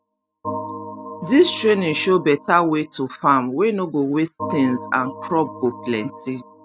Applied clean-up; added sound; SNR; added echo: none; Organ; 14 dB; none.